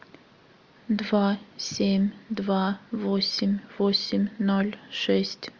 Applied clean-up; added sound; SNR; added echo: none; none; none; none.